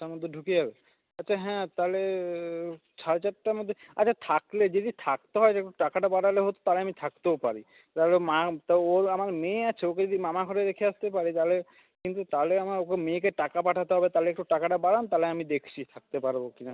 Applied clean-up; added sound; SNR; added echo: none; none; none; none.